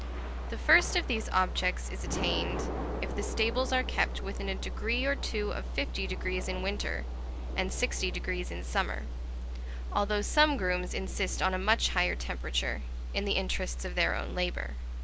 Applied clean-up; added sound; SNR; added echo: none; Thunder / Rain; 13 dB; none.